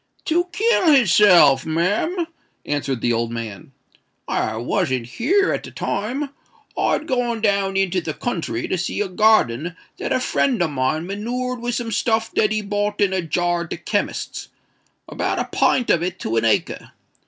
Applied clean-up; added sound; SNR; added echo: none; none; none; none.